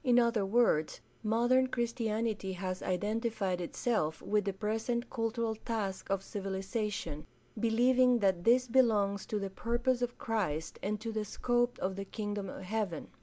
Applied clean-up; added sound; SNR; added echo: none; none; none; none.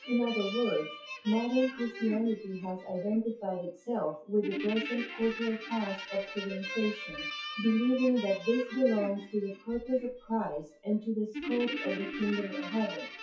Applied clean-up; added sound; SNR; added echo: classical method WPE with log-MMSE.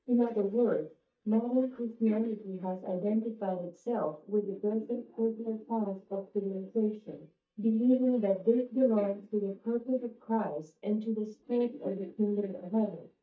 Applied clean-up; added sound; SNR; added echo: neural mask model DeepFilterNet 3.